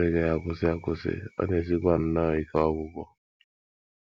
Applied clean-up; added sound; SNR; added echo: none; none; none; none.